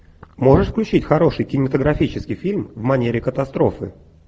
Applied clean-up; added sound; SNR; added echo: none; none; none; none.